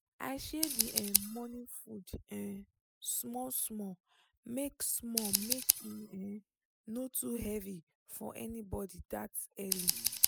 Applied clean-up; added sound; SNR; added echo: classical method spectral subtraction.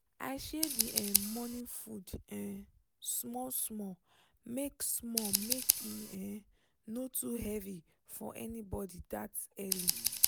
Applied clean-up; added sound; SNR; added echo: none; Scissors; -2 dB; none.